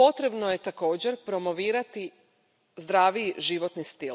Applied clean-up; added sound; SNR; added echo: none; none; none; none.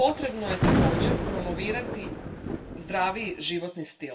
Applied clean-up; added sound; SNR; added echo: none; Thunder; -2 dB; reverberation time 0.2 s.